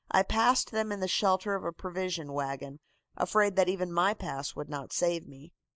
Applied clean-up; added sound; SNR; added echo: neural mask model Resemble Enhance denoiser.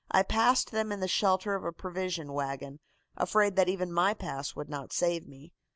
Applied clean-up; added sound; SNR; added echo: none; none; none; none.